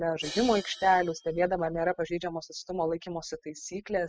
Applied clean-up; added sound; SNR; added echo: classical method spectral subtraction.